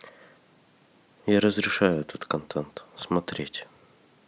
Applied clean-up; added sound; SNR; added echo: none; none; none; none.